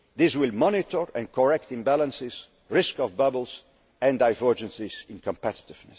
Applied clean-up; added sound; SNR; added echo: none; none; none; none.